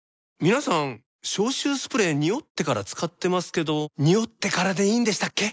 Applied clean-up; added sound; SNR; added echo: none; none; none; none.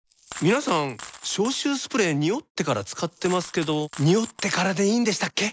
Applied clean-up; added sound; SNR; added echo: none; Coin (dropping); 18 dB; none.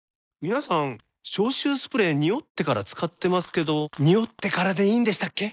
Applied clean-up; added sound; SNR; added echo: neural mask model DeepFilterNet 3.